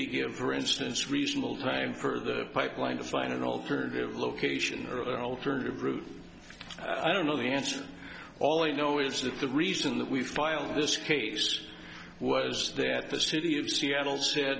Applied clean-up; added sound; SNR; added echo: none; none; none; none.